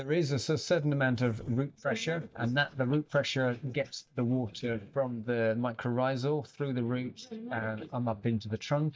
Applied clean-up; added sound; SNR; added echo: neural mask model DeepFilterNet 3.